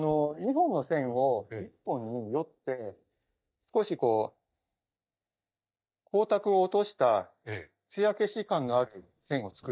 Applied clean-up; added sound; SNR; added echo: neural mask model DeepFilterNet 3.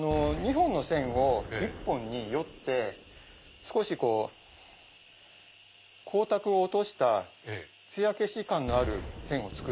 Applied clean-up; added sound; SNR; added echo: none; Explosion; 13 dB; none.